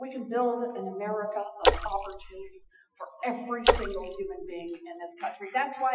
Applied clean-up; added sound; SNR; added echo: classical method Wiener filter.